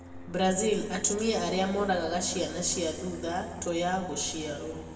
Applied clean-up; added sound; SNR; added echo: none; Fixed-wing aircraft, airplane; 14 dB; reverberation time 1.8 s.